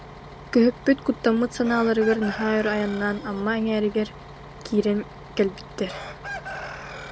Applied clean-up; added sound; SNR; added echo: none; Chicken, rooster + Bus; 13 dB; none.